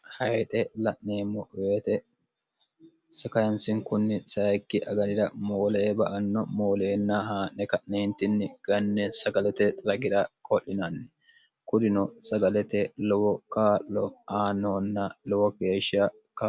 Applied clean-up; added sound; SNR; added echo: none; none; none; none.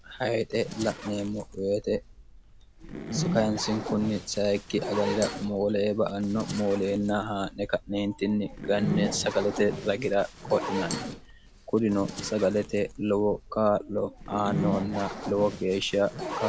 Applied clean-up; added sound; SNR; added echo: none; Zipper (clothing); 8 dB; none.